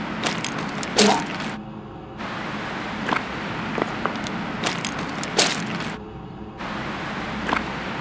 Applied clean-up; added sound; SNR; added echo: none; Waves, surf / Wind; -4 dB; reverberation time 0.7 s.